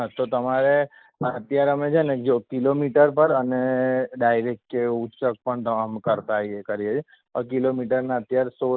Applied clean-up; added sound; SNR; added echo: neural mask model Resemble Enhance denoiser.